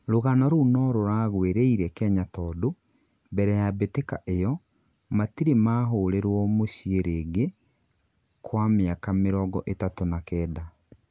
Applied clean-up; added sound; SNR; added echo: none; none; none; none.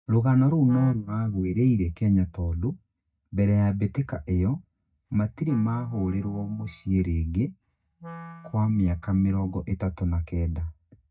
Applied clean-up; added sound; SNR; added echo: neural mask model DeepFilterNet 3.